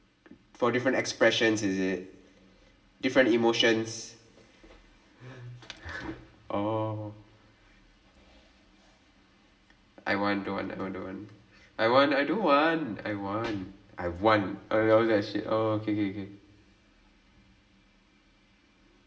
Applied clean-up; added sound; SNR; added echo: none; none; none; reverberation time 0.8 s.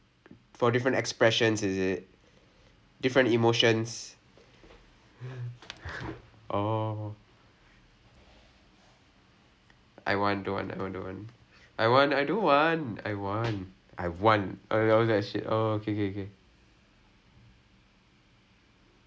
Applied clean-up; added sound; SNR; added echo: none; none; none; none.